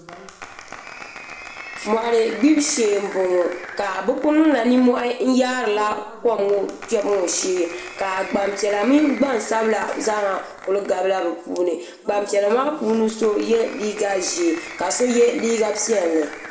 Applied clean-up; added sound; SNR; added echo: none; Applause; 16 dB; reverberation time 0.8 s.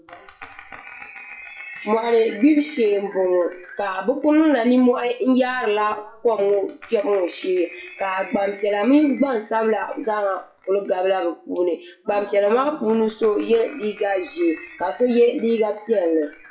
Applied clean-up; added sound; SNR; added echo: classical method WPE with log-MMSE.